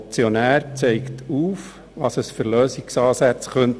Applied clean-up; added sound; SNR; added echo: none; none; none; none.